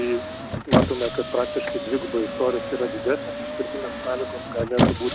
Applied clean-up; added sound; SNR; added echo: none; Squeak; -1 dB; none.